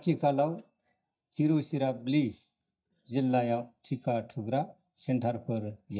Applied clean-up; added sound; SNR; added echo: neural mask model DeepFilterNet 3.